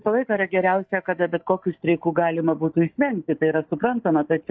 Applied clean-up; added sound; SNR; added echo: neural mask model DeepFilterNet 3.